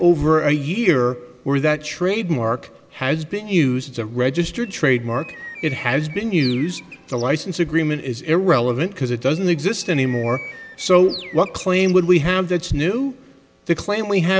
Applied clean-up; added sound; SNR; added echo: none; Bird; 19 dB; none.